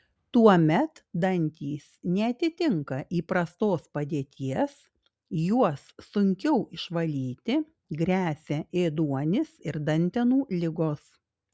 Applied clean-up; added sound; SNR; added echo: none; none; none; none.